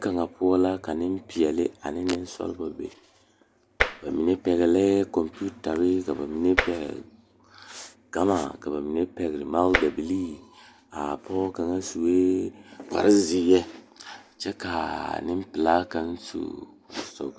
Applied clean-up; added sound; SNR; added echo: none; Tap; 2 dB; none.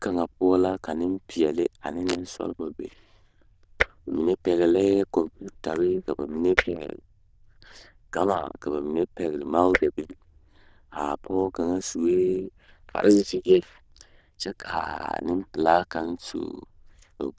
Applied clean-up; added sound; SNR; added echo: neural diffusion model UNIVERSE++.